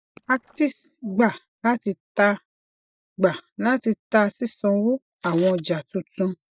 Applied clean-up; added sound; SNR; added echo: neural mask model DeepFilterNet 3.